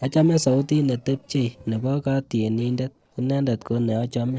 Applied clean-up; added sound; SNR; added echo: neural separator model SepFormer DNS4.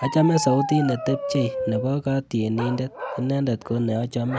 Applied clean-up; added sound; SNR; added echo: none; Bark; 8 dB; none.